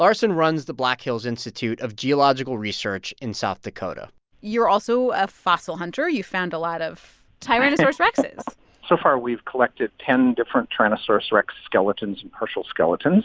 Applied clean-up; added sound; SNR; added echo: none; none; none; none.